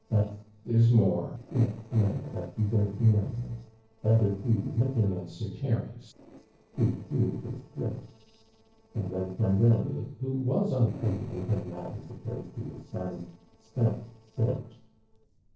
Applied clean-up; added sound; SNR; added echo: neural separator model SepFormer DNS4.